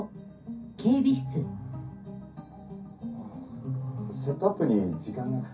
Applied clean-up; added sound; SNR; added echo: none; Growling; 18 dB; reverberation time 0.3 s.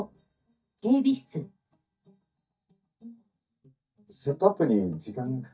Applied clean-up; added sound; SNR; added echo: neural mask model DeepFilterNet 3.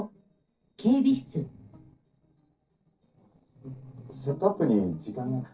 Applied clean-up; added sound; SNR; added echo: neural separator model SepFormer DNS4.